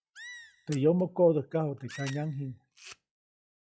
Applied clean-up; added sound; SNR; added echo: classical method log-MMSE.